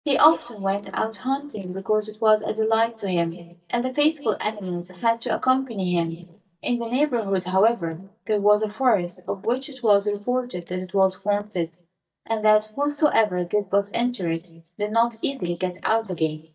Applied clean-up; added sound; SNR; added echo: neural mask model DeepFilterNet 3.